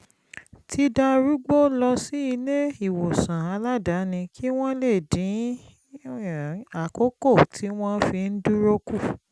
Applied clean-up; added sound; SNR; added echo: none; none; none; none.